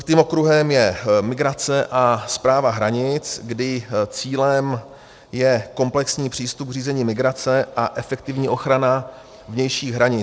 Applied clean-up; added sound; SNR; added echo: none; none; none; none.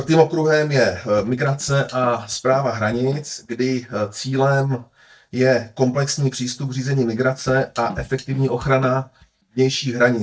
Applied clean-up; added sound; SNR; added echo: neural mask model DeepFilterNet 3.